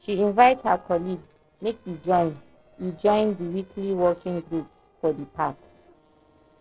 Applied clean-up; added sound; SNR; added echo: neural separator model SepFormer DNS4.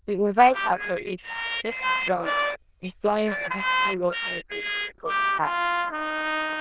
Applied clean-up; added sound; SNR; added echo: neural diffusion model UNIVERSE++.